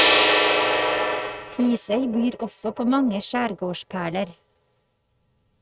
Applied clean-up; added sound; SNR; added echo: neural mask model RNNoise.